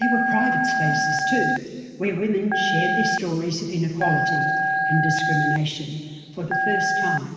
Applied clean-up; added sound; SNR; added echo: none; Telephone; -1 dB; reverberation time 2.5 s.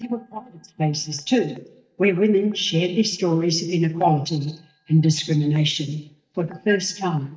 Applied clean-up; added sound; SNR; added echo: neural mask model DeepFilterNet 3.